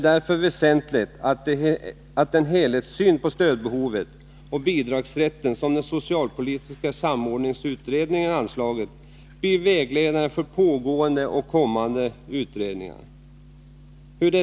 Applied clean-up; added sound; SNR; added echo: none; none; none; none.